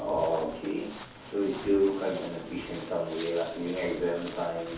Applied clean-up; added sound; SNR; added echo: none; Walk, footsteps; 15 dB; reverberation time 0.6 s.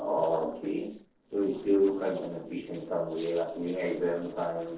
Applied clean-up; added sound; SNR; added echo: neural separator model SepFormer DNS4.